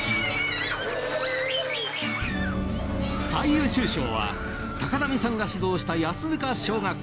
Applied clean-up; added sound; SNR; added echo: none; Gong; 7 dB; none.